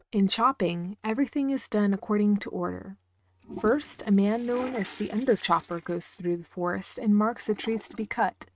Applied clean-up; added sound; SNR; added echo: neural mask model RNNoise.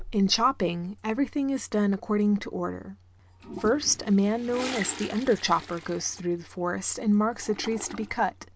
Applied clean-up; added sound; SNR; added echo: none; Toilet flush; 16 dB; none.